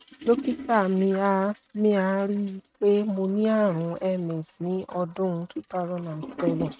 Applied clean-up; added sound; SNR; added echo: neural mask model RNNoise.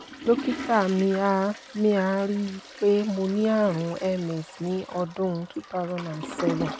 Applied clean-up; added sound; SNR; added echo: none; Toilet flush; 12 dB; none.